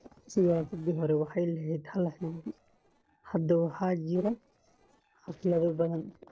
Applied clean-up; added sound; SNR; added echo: neural separator model SepFormer DNS4.